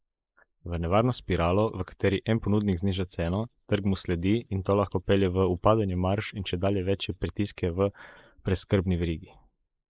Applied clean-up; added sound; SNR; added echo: neural mask model Resemble Enhance denoiser.